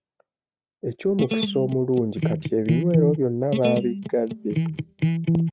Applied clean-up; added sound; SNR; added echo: neural mask model RNNoise.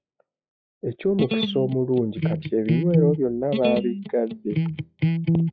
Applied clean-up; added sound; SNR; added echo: classical method log-MMSE.